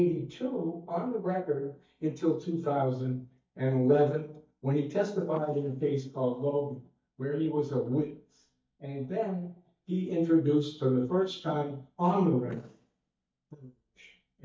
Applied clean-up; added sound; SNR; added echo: neural mask model DeepFilterNet 3.